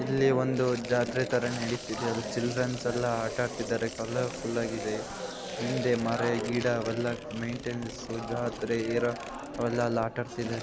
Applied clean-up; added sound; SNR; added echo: none; Toilet flush + Tearing; 14 dB; none.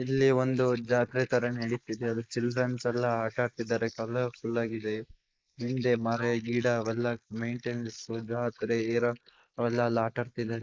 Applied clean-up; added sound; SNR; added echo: neural mask model Resemble Enhance denoiser.